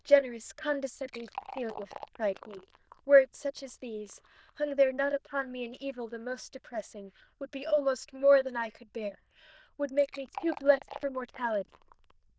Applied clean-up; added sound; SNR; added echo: neural diffusion model UNIVERSE++.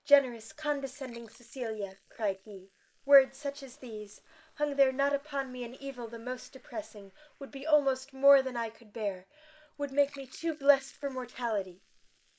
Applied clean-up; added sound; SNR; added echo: neural mask model Resemble Enhance denoiser.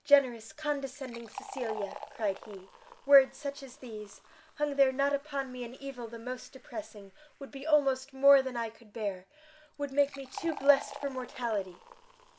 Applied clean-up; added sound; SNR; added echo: none; Fill (with liquid); 18 dB; none.